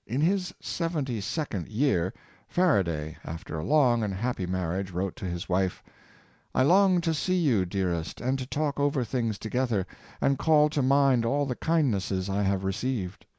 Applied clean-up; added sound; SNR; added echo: none; none; none; none.